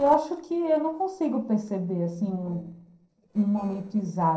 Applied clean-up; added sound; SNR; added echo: neural separator model SepFormer DNS4.